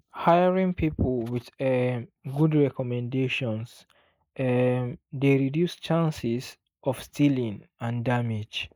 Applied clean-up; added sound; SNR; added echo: neural mask model Resemble Enhance denoiser.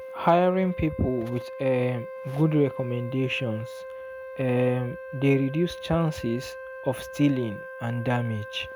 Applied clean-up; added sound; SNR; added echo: none; Wind instrument, woodwind instrument; 12 dB; none.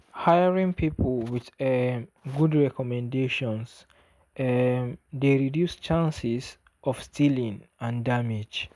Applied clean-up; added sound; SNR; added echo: none; none; none; none.